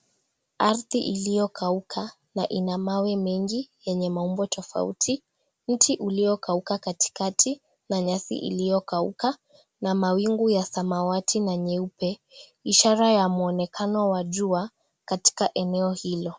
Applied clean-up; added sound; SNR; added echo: none; none; none; none.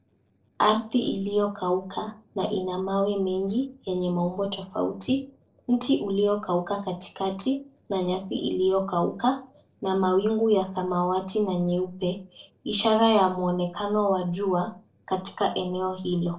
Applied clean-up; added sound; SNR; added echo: neural separator model SepFormer DNS4.